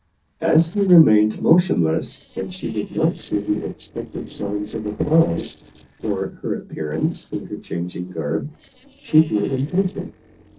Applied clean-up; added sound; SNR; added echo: neural separator model SepFormer DNS4.